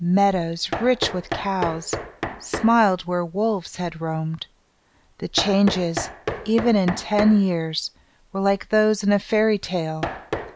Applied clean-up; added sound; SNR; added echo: none; Knock; 11 dB; none.